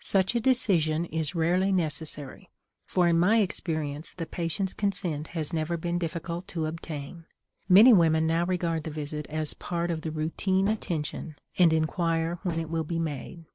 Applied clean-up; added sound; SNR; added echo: neural separator model SepFormer DNS4.